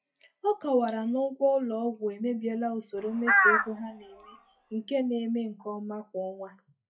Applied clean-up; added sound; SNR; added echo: classical method WPE with log-MMSE.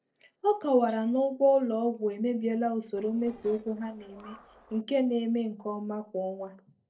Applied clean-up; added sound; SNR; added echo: neural separator model SepFormer DNS4.